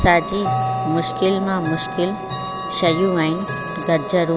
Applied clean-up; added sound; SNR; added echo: none; Chime / Clock; 6 dB; none.